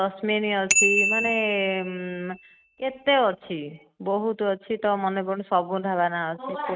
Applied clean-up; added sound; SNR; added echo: neural mask model RNNoise.